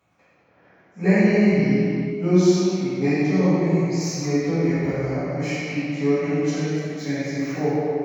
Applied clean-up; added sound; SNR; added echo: none; none; none; reverberation time 2.2 s.